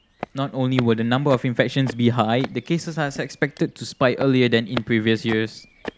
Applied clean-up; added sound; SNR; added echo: none; Walk, footsteps; 16 dB; none.